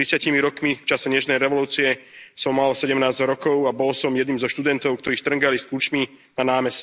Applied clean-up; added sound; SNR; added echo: none; none; none; none.